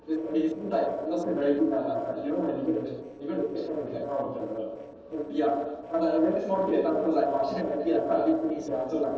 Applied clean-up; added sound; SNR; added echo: neural separator model SepFormer DNS4.